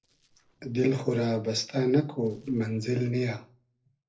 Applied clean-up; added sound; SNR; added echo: neural separator model SepFormer DNS4.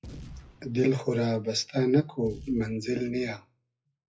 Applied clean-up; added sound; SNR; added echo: classical method WPE with log-MMSE.